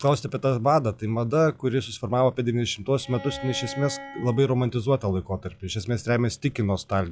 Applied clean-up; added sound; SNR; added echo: classical method log-MMSE.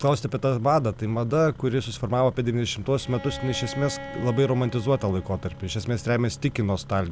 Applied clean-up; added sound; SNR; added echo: none; Bowed string instrument + Engine starting; 16 dB; none.